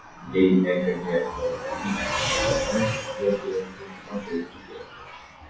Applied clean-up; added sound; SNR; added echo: classical method WPE with log-MMSE.